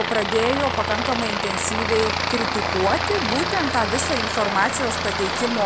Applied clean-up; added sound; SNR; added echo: none; Aircraft; 0 dB; none.